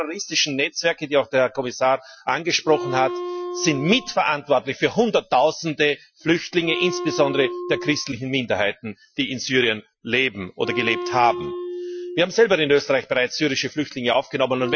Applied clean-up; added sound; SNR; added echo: classical method Wiener filter.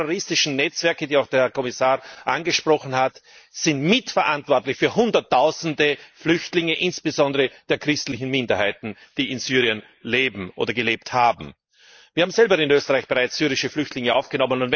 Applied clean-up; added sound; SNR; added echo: neural mask model Resemble Enhance denoiser.